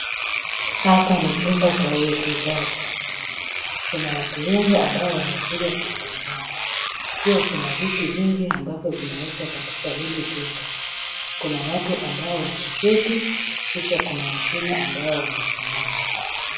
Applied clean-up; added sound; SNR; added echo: none; Engine / Domestic sounds, home sounds; 3 dB; reverberation time 0.7 s.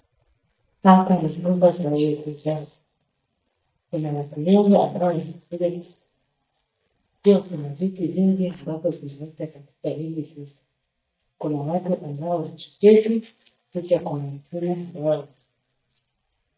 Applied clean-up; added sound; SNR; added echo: neural mask model DeepFilterNet 3.